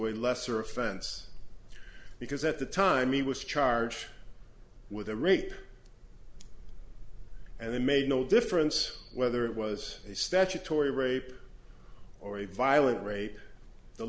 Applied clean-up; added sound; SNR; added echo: none; none; none; none.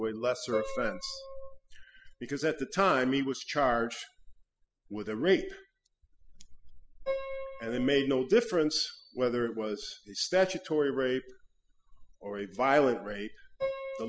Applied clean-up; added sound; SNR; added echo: classical method spectral subtraction.